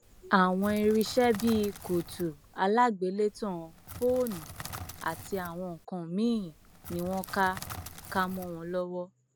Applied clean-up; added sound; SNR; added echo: none; Crackle; 15 dB; none.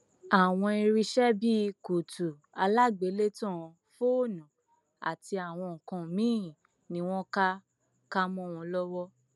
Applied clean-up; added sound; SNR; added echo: none; none; none; none.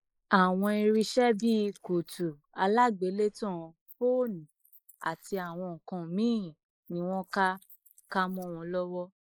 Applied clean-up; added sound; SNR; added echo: neural mask model Resemble Enhance denoiser.